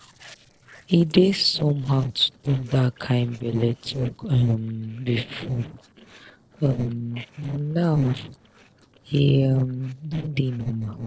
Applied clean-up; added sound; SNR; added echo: neural separator model SepFormer DNS4.